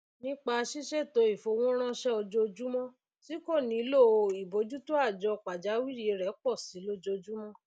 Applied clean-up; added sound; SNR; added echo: none; none; none; none.